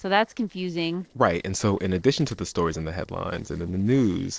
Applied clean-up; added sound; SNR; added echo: neural separator model SepFormer DNS4.